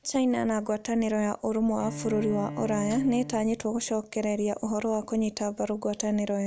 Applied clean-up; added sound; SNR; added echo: none; Bowed string instrument; 12 dB; none.